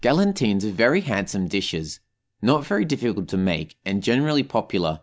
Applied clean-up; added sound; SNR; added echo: none; none; none; none.